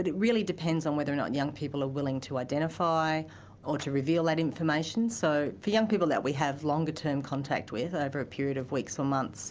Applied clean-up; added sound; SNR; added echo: none; none; none; none.